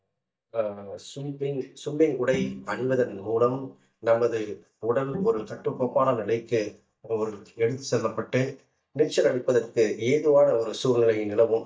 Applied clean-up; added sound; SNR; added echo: neural mask model DeepFilterNet 3.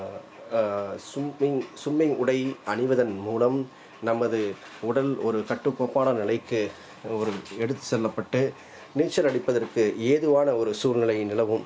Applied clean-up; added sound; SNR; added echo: none; none; none; none.